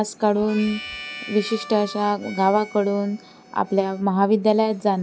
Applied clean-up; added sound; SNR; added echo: none; Harmonica; 16 dB; none.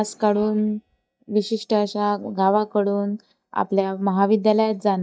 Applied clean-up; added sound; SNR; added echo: neural mask model DeepFilterNet 3.